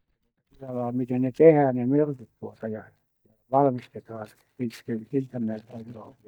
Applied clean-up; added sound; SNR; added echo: neural mask model DeepFilterNet 3.